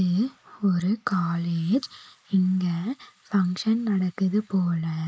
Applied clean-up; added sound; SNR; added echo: neural mask model Resemble Enhance denoiser.